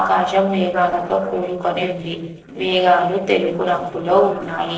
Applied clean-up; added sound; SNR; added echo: neural separator model SepFormer DNS4.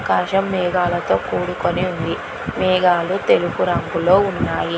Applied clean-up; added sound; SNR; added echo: none; none; none; none.